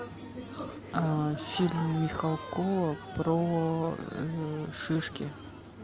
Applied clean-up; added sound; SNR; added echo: none; Crowd; 16 dB; none.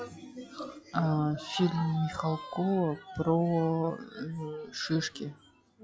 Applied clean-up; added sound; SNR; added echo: classical method log-MMSE.